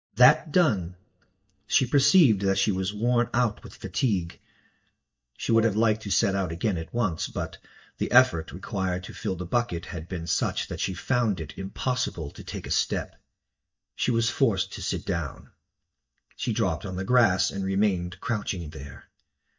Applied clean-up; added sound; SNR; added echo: neural mask model DeepFilterNet 3.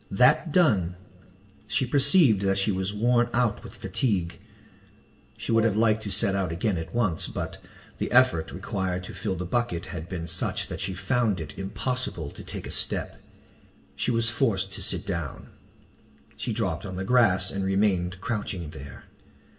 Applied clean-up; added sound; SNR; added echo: none; Brass instrument; 13 dB; reverberation time 0.7 s.